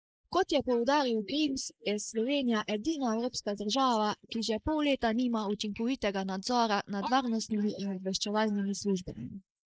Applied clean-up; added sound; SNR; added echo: neural mask model Resemble Enhance denoiser.